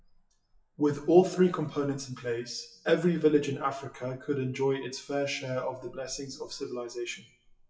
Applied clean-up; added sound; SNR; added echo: classical method WPE with log-MMSE.